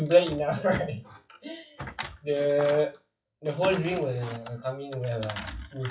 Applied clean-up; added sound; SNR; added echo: classical method WPE with log-MMSE.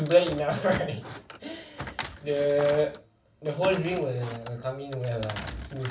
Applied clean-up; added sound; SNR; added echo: none; Thump, thud; 12 dB; reverberation time 0.3 s.